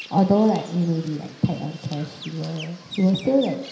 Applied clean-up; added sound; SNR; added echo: none; Bird vocalization, bird call, bird song; 18 dB; reverberation time 0.9 s.